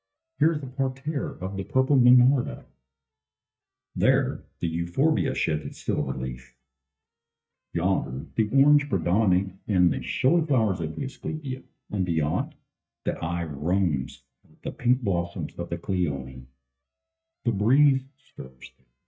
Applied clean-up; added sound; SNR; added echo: neural mask model DeepFilterNet 3.